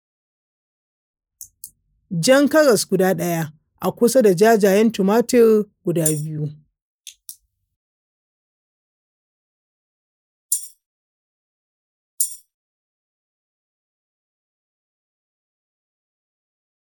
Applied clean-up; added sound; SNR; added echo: neural mask model Resemble Enhance denoiser.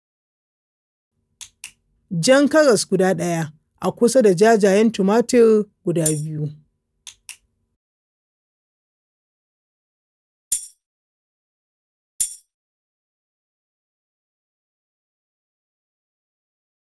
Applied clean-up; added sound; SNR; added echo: none; Tambourine; 3 dB; none.